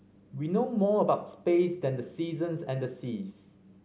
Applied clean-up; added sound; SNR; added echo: none; none; none; none.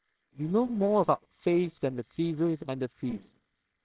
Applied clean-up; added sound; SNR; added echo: neural separator model SepFormer WHAMR!.